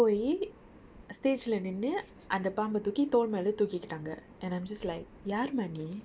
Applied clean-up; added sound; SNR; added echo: none; none; none; none.